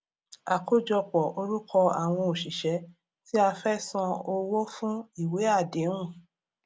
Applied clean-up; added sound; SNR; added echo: none; none; none; none.